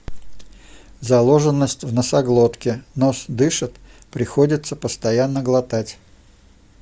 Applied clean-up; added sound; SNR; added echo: none; none; none; none.